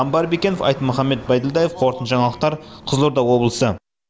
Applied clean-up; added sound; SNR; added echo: none; none; none; none.